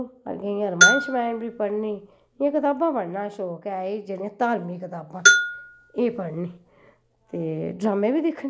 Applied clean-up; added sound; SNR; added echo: none; Bell; -3 dB; none.